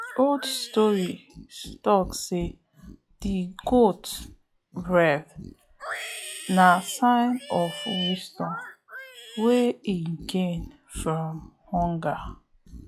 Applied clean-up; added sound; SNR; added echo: classical method log-MMSE.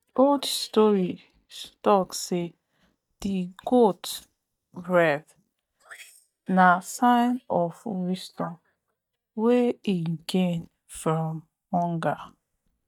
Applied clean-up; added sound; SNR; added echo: neural mask model DeepFilterNet 3.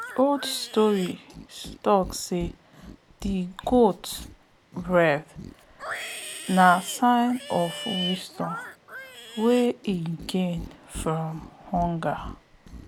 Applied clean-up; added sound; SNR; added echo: none; Livestock, farm animals, working animals; 14 dB; none.